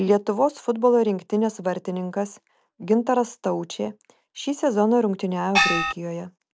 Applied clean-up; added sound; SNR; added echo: none; Gong; -3 dB; none.